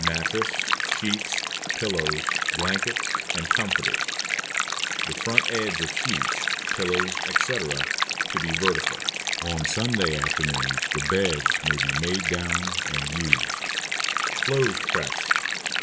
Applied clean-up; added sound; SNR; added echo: none; Stream; -4 dB; none.